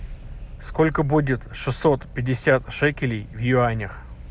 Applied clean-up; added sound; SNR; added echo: none; none; none; none.